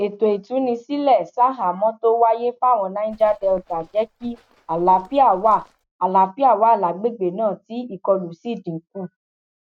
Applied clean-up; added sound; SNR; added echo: neural mask model RNNoise.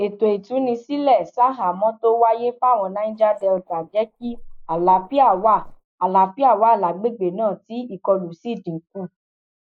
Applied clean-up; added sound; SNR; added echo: neural mask model Resemble Enhance denoiser.